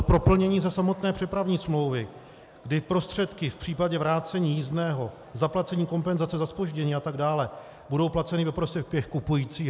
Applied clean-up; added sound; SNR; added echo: none; none; none; none.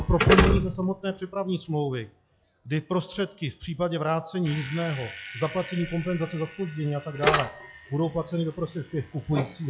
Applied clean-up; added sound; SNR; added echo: classical method log-MMSE.